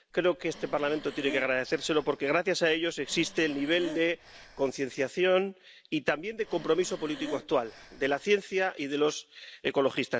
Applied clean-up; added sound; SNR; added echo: none; Breathing; 17 dB; none.